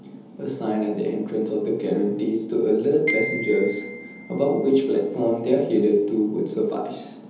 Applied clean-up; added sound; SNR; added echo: none; Glockenspiel; 11 dB; reverberation time 0.9 s.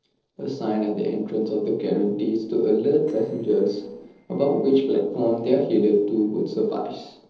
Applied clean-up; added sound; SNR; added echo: neural separator model SepFormer DNS4.